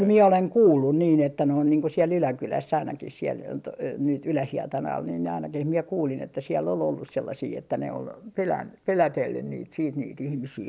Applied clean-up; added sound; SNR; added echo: none; none; none; none.